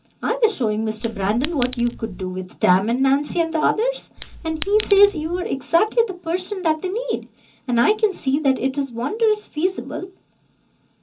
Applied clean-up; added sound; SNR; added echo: none; Chink, clink; 12 dB; reverberation time 0.3 s.